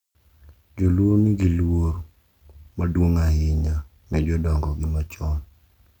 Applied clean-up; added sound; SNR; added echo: none; none; none; none.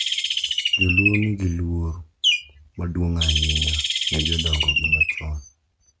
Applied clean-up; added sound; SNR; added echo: neural mask model RNNoise.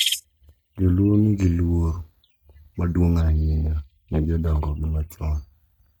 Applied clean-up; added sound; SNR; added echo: neural mask model DeepFilterNet 3.